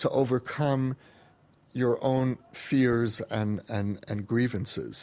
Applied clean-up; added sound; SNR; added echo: none; none; none; none.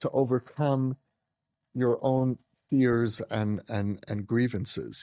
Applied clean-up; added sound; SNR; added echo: neural mask model DeepFilterNet 3.